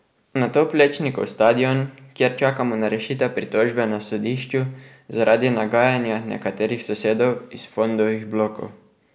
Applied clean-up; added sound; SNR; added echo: none; none; none; none.